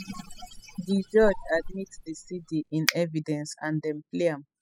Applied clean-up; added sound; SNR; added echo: classical method spectral subtraction.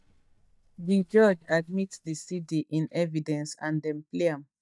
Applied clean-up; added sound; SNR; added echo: neural mask model DeepFilterNet 3.